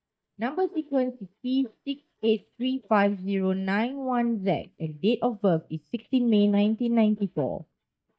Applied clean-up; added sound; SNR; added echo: neural mask model DeepFilterNet 3.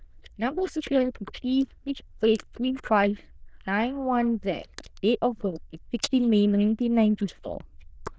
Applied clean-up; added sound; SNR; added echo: neural diffusion model UNIVERSE++.